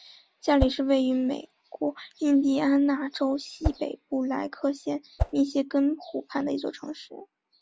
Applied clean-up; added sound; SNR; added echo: none; Whoosh, swoosh, swish; 2 dB; none.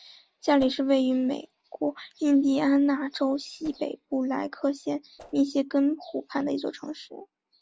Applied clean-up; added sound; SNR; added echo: neural separator model SepFormer DNS4.